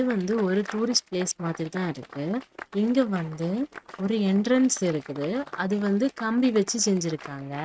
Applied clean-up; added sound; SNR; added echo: neural mask model RNNoise.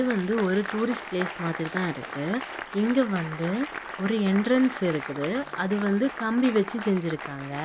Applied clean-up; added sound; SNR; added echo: none; Applause; 11 dB; none.